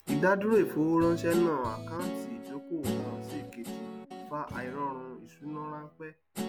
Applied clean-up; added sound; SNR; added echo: none; Guitar; 8 dB; none.